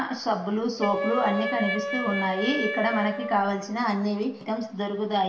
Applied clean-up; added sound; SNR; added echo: none; Wind instrument, woodwind instrument; 5 dB; reverberation time 0.8 s.